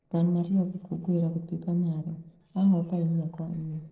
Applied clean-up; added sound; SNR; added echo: neural separator model SepFormer DNS4.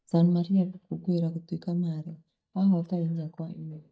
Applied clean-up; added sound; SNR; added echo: neural mask model DeepFilterNet 3.